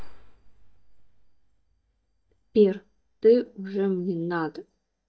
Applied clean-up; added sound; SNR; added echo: neural mask model DeepFilterNet 3.